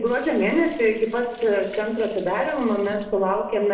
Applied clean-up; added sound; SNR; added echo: neural separator model SepFormer DNS4.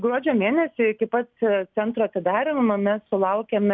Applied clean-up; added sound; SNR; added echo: none; none; none; none.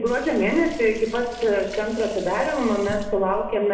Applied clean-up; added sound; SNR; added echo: none; Liquid; 14 dB; reverberation time 0.9 s.